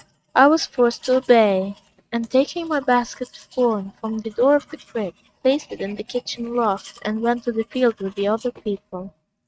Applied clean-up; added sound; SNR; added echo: neural mask model RNNoise.